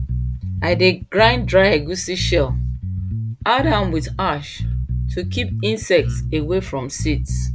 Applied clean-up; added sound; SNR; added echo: none; Bass guitar; 3 dB; none.